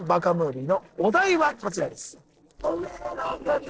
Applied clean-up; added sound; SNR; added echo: neural separator model SepFormer DNS4.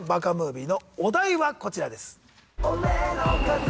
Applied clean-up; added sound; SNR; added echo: none; none; none; none.